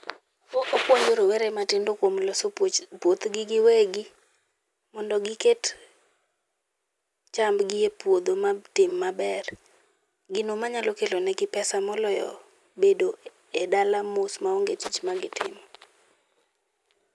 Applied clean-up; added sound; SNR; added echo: none; none; none; none.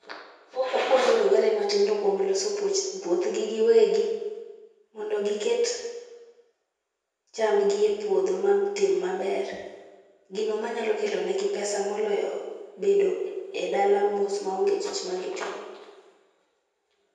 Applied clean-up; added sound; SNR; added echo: none; none; none; reverberation time 1.1 s.